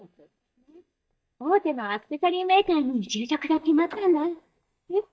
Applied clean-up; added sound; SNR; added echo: neural mask model DeepFilterNet 3.